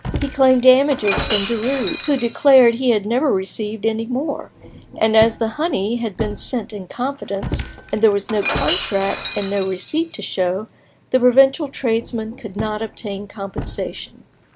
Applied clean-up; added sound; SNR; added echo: none; Shatter; 10 dB; none.